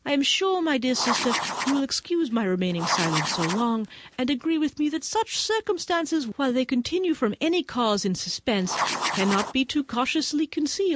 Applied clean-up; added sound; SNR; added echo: none; Writing; 5 dB; none.